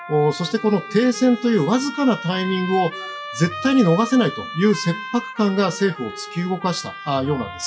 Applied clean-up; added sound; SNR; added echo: classical method WPE with log-MMSE.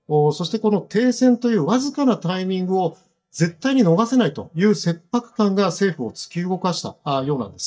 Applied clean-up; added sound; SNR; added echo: neural mask model DeepFilterNet 3.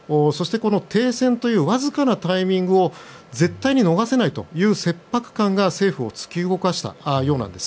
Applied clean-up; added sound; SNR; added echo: none; none; none; none.